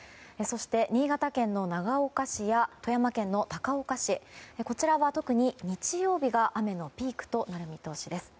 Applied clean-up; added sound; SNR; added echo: none; none; none; none.